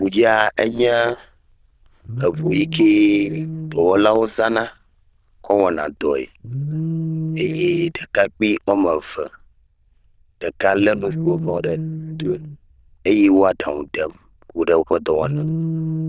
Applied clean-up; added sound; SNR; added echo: neural diffusion model UNIVERSE++.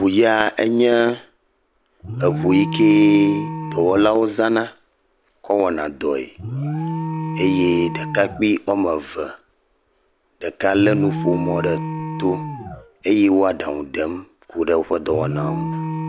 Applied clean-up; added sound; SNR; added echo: none; Alarm; 9 dB; none.